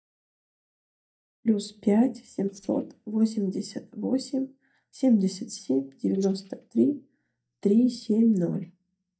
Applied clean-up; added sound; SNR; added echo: neural mask model DeepFilterNet 3.